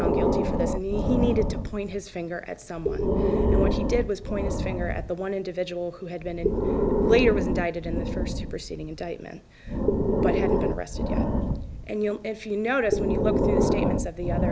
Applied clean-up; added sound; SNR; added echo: none; Breathing; -4 dB; none.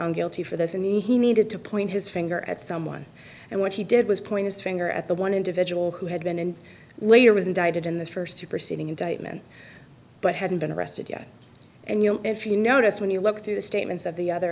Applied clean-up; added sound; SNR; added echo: none; none; none; none.